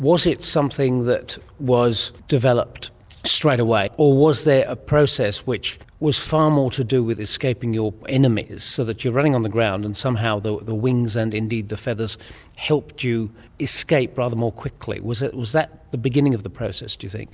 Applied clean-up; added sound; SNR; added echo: none; none; none; none.